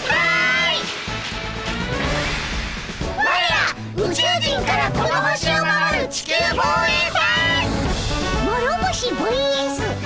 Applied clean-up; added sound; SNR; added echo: none; Electric guitar; 10 dB; none.